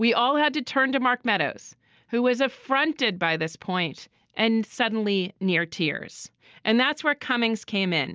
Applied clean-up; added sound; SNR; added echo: none; none; none; none.